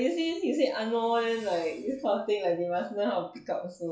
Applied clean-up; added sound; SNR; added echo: classical method log-MMSE.